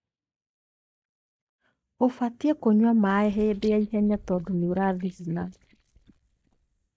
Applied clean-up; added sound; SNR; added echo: neural mask model DeepFilterNet 3.